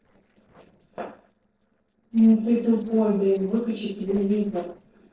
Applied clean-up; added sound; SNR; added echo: neural separator model SepFormer DNS4.